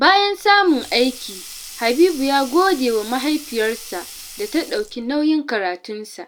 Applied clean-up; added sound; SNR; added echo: none; Sink (filling or washing); 18 dB; none.